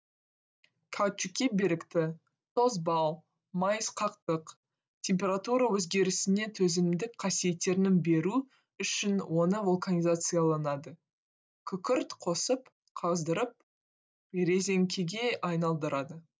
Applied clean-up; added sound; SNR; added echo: none; none; none; none.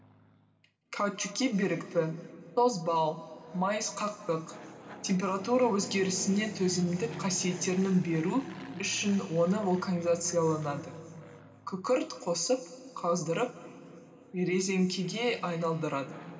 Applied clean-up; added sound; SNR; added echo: none; Fixed-wing aircraft, airplane; 18 dB; reverberation time 2.3 s.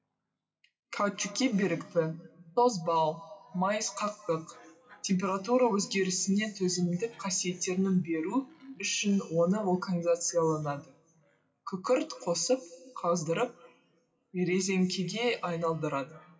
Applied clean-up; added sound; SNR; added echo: classical method WPE with log-MMSE.